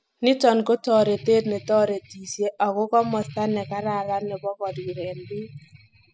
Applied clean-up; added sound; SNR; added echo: classical method spectral subtraction.